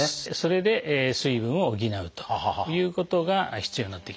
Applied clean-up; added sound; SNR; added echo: none; none; none; none.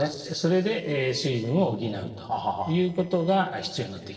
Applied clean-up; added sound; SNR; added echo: neural separator model SepFormer DNS4.